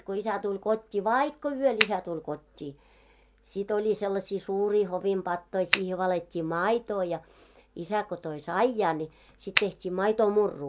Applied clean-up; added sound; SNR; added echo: none; Finger snapping; 0 dB; none.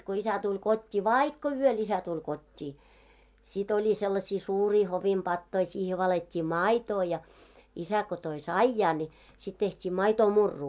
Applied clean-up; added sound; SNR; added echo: none; none; none; none.